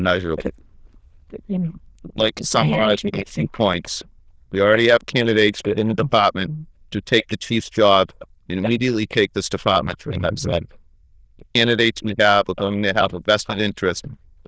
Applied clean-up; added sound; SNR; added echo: neural diffusion model UNIVERSE++.